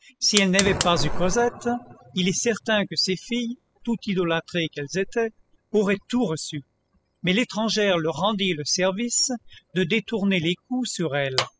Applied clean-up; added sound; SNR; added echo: classical method spectral subtraction.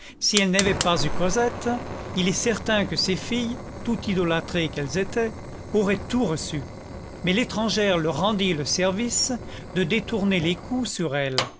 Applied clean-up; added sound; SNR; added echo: none; Fire; 8 dB; none.